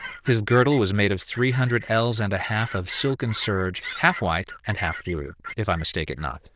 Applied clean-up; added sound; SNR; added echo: neural diffusion model UNIVERSE++.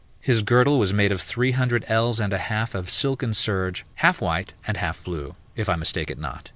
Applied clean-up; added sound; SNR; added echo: none; none; none; none.